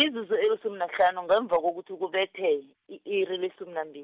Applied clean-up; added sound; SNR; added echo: none; none; none; none.